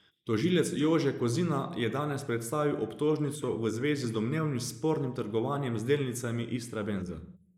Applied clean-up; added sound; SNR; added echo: neural mask model Resemble Enhance denoiser.